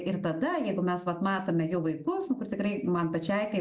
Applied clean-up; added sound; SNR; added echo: none; none; none; none.